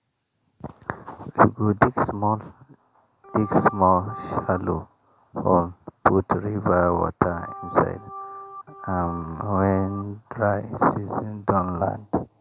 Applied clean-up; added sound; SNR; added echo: none; Organ; 14 dB; none.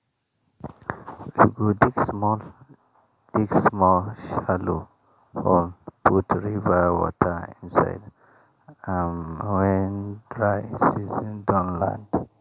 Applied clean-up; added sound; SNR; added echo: none; none; none; none.